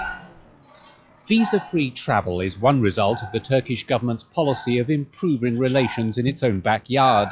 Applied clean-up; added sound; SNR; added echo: classical method log-MMSE.